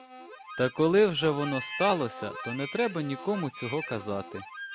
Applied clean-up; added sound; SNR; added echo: none; Harmonica; 11 dB; none.